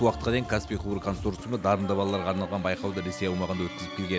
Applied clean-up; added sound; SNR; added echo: none; none; none; none.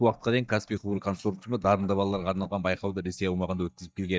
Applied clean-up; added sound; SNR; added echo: neural mask model DeepFilterNet 3.